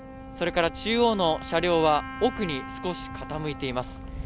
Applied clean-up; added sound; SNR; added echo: none; Wind instrument, woodwind instrument; 13 dB; none.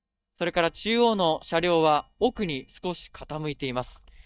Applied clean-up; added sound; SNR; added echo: neural mask model DeepFilterNet 3.